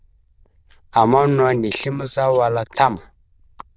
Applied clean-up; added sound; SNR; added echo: neural diffusion model UNIVERSE++.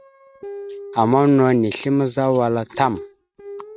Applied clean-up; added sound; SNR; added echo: neural mask model RNNoise.